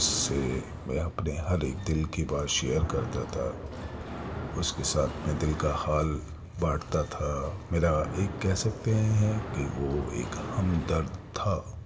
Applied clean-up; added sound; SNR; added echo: none; Mechanisms; 11 dB; reverberation time 0.7 s.